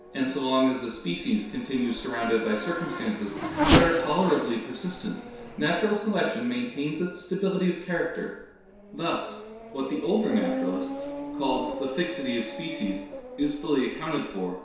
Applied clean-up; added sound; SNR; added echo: none; Race car, auto racing / Accelerating, revving, vroom; 5 dB; reverberation time 0.7 s.